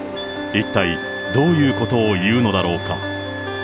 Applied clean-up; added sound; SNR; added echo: none; Wind instrument, woodwind instrument; 12 dB; none.